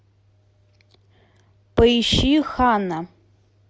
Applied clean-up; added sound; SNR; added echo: none; none; none; none.